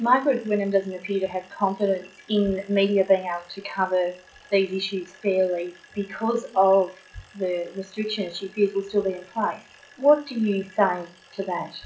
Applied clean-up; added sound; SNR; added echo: classical method WPE with log-MMSE.